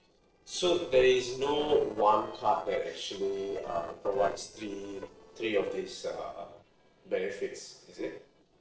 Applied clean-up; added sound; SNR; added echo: neural separator model SepFormer DNS4.